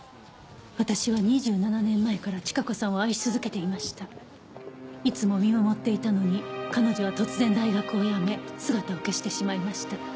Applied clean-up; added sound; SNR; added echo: none; none; none; none.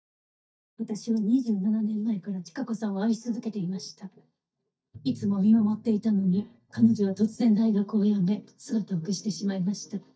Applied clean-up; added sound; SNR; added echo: neural mask model DeepFilterNet 3.